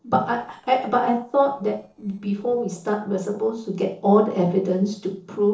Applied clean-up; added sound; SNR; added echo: neural separator model SepFormer DNS4.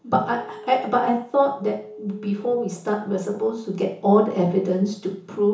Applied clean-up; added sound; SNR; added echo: none; Telephone; 17 dB; reverberation time 0.8 s.